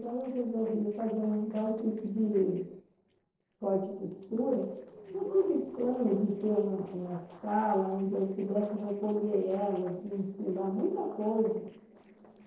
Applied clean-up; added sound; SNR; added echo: neural separator model SepFormer DNS4.